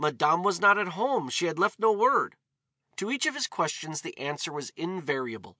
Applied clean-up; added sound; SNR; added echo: none; none; none; none.